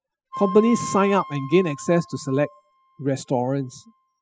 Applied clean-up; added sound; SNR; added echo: classical method spectral subtraction.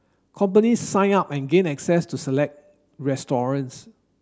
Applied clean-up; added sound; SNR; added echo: none; none; none; none.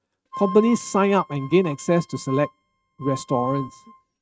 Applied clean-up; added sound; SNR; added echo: neural mask model RNNoise.